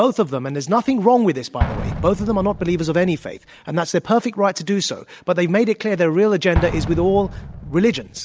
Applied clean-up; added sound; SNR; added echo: none; Explosion; 11 dB; none.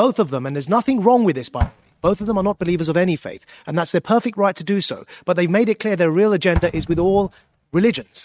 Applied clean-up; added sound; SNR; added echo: neural mask model RNNoise.